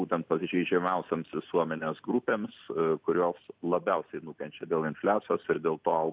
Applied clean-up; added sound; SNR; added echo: none; none; none; none.